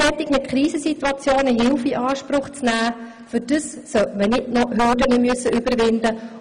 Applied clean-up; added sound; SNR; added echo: none; none; none; none.